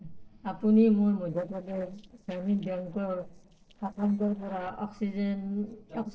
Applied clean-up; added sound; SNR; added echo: neural separator model SepFormer DNS4.